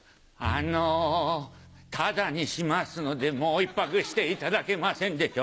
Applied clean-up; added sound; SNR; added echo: none; Bowed string instrument; 14 dB; none.